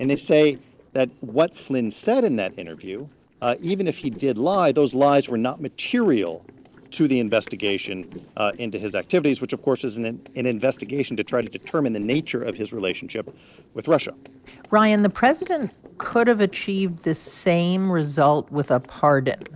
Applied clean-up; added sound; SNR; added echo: neural separator model SepFormer DNS4.